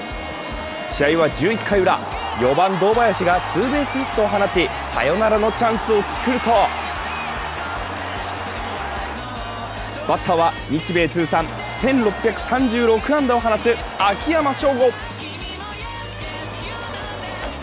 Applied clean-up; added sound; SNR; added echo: none; none; none; none.